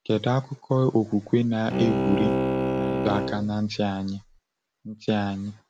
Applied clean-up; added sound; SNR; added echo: none; Bowed string instrument; 1 dB; none.